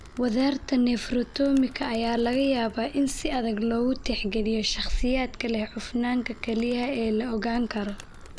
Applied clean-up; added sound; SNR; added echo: none; Animal; 11 dB; none.